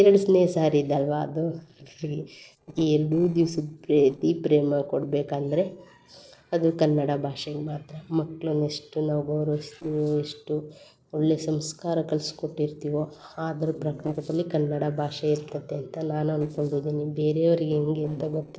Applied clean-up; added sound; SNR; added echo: neural separator model SepFormer DNS4.